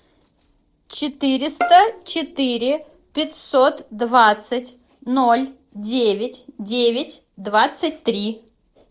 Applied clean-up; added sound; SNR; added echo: neural separator model SepFormer DNS4.